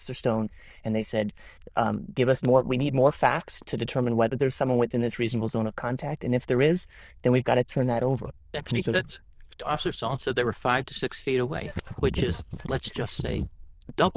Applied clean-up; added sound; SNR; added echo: neural diffusion model UNIVERSE++.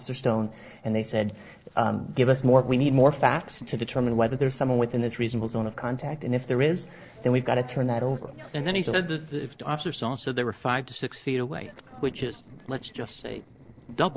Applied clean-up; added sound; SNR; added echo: neural separator model SepFormer DNS4.